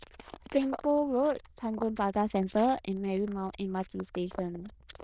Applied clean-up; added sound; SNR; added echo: neural diffusion model UNIVERSE++.